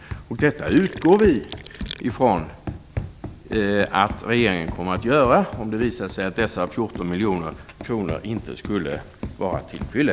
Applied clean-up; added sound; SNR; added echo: none; Run + Sink (filling or washing); 12 dB; none.